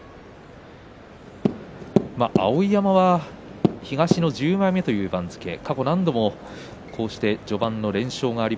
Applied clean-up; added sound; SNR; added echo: none; none; none; none.